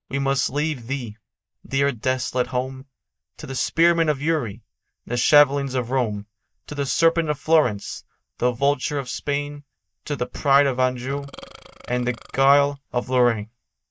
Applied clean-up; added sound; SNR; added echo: neural mask model DeepFilterNet 3.